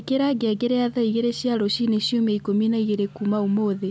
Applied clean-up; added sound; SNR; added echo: none; none; none; none.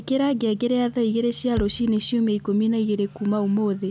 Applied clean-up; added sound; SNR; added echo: none; Thump, thud; 13 dB; none.